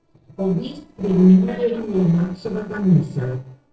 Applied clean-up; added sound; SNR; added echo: neural separator model SepFormer DNS4.